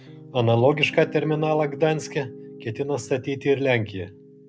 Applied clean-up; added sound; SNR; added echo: none; Piano; 16 dB; none.